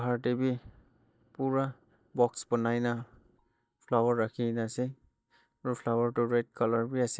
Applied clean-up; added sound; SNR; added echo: neural mask model DeepFilterNet 3.